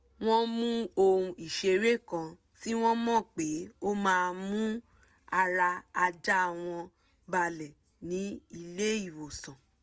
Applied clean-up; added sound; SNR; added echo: none; none; none; none.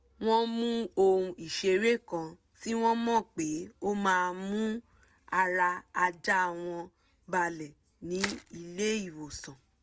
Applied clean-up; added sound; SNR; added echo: none; Crushing; 12 dB; none.